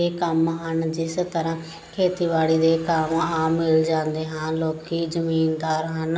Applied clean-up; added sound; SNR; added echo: none; none; none; none.